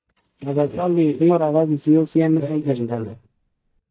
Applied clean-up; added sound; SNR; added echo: neural mask model DeepFilterNet 3.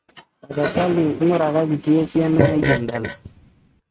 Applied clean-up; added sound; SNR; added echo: neural mask model RNNoise.